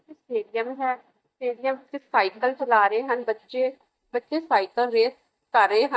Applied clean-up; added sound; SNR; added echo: neural mask model DeepFilterNet 3.